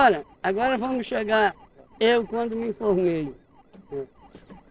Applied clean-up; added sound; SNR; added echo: neural separator model SepFormer DNS4.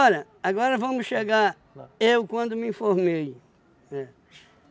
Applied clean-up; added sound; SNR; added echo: none; none; none; none.